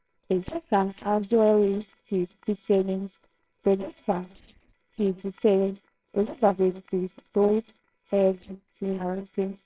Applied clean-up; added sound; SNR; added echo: neural separator model SepFormer WHAMR!.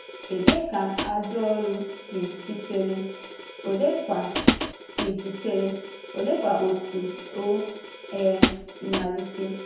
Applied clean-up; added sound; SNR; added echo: none; Hi-hat; 3 dB; reverberation time 1.0 s.